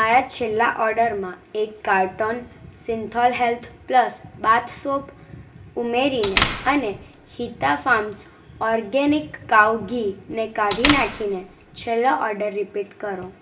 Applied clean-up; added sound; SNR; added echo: none; Door; 5 dB; reverberation time 0.4 s.